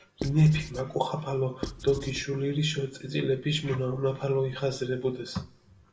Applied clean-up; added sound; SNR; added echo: none; Writing; 10 dB; reverberation time 0.4 s.